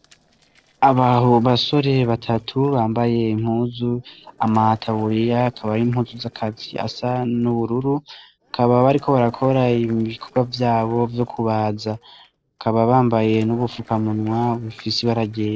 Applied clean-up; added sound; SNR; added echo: neural separator model SepFormer DNS4.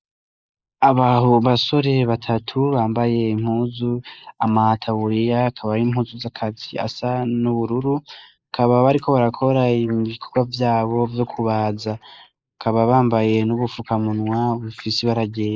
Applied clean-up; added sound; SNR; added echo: neural mask model Resemble Enhance denoiser.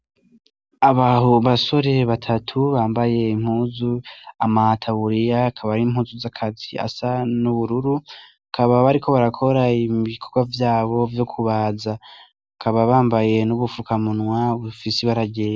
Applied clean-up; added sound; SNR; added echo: none; none; none; none.